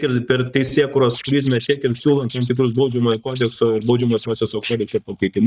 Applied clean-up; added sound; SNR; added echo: neural mask model DeepFilterNet 3.